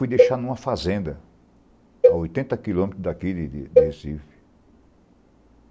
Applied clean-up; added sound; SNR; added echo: none; Cowbell; -4 dB; none.